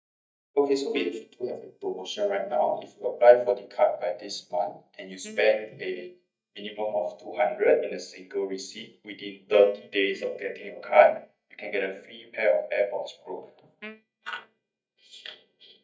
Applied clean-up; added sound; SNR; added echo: neural mask model DeepFilterNet 3.